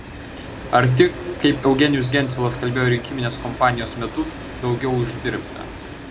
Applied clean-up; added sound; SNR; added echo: none; Train; 12 dB; none.